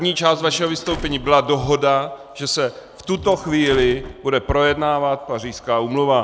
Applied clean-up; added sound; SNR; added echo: none; Slam; 15 dB; none.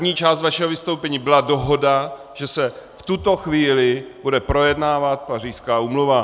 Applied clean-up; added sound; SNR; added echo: none; none; none; none.